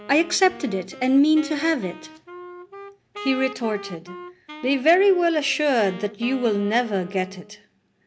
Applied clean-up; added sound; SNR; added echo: none; Wind instrument, woodwind instrument; 17 dB; none.